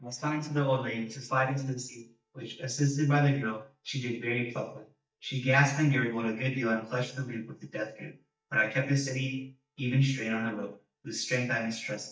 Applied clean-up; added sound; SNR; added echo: neural mask model DeepFilterNet 3.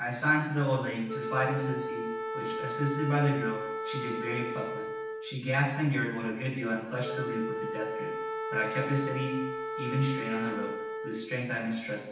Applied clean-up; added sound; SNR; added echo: none; Wind instrument, woodwind instrument; 5 dB; reverberation time 0.9 s.